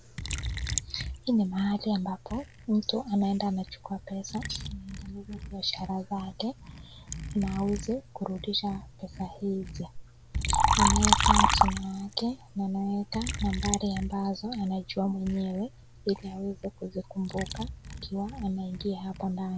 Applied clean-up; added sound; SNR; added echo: none; Liquid; 1 dB; none.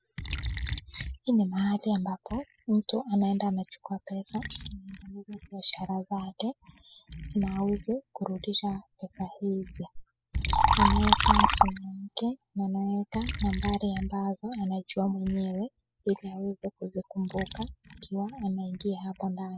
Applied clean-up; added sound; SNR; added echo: classical method spectral subtraction.